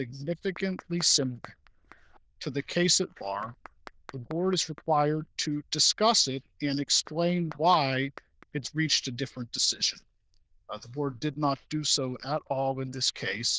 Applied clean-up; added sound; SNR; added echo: neural diffusion model UNIVERSE++.